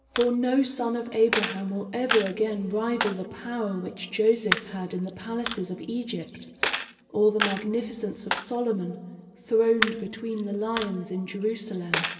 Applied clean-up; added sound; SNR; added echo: none; Coin (dropping); 5 dB; reverberation time 2.7 s.